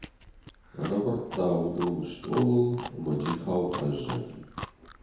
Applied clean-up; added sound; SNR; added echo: none; Chewing, mastication; 12 dB; reverberation time 1.0 s.